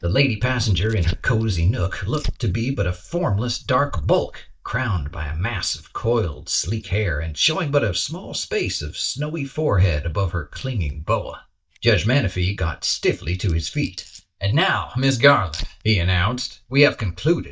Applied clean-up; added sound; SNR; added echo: neural mask model DeepFilterNet 3.